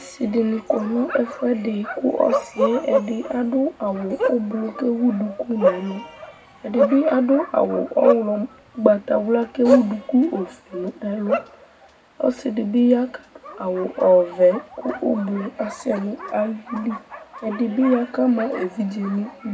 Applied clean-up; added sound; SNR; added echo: none; Bark; 7 dB; reverberation time 0.3 s.